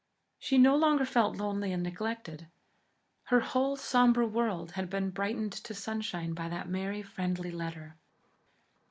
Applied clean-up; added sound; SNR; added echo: none; none; none; none.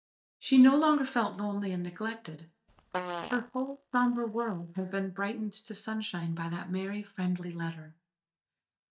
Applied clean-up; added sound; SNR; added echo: neural mask model DeepFilterNet 3.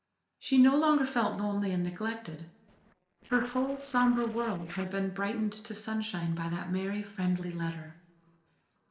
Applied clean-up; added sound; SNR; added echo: neural separator model SepFormer DNS4.